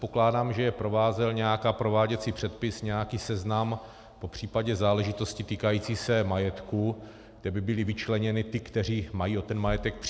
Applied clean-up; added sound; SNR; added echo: none; none; none; none.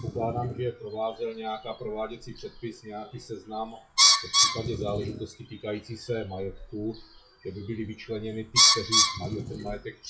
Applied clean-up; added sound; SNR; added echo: classical method WPE with log-MMSE.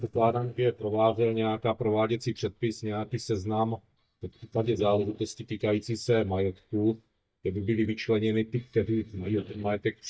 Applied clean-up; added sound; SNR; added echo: neural mask model DeepFilterNet 3.